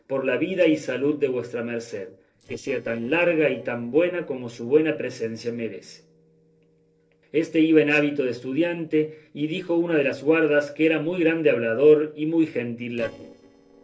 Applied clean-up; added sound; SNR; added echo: neural separator model SepFormer DNS4.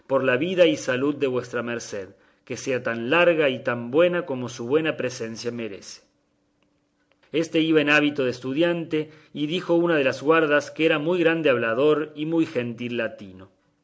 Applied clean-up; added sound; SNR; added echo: none; none; none; none.